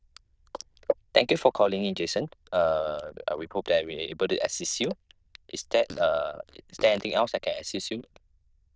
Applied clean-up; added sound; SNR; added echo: neural diffusion model UNIVERSE++.